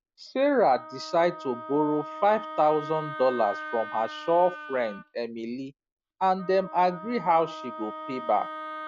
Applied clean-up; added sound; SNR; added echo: none; Wind instrument, woodwind instrument; 13 dB; none.